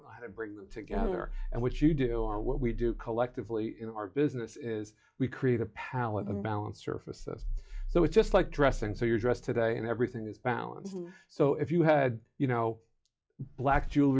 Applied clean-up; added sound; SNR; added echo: classical method log-MMSE.